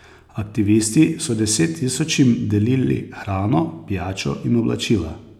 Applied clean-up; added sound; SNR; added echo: none; none; none; none.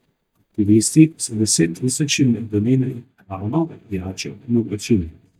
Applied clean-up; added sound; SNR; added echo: neural mask model DeepFilterNet 3.